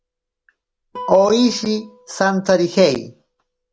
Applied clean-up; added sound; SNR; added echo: none; Guitar; 20 dB; none.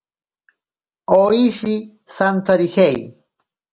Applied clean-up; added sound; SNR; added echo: none; none; none; none.